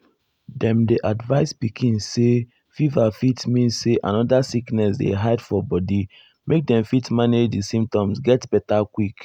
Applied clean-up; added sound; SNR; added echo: none; none; none; none.